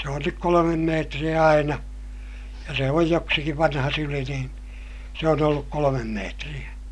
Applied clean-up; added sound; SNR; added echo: none; none; none; none.